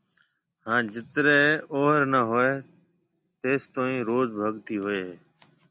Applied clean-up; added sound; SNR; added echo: none; none; none; none.